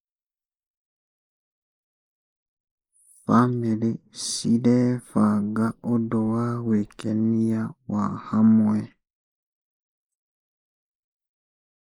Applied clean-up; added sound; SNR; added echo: neural mask model Resemble Enhance denoiser.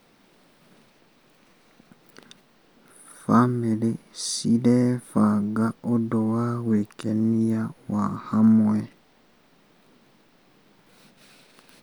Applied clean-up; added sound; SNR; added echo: none; none; none; none.